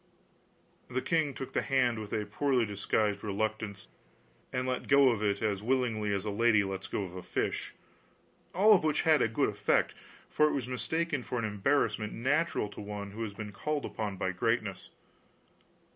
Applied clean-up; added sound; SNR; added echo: none; none; none; none.